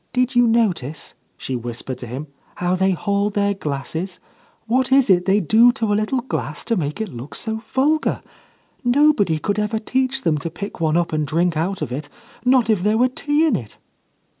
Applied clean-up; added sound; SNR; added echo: none; none; none; none.